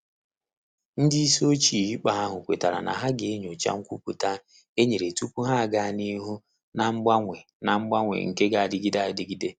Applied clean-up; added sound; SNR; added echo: none; none; none; none.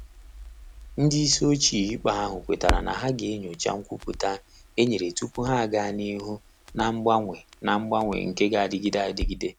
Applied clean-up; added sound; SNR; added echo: none; Crackle; 11 dB; none.